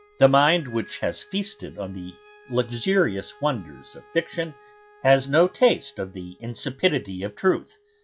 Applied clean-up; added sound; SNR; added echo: classical method log-MMSE.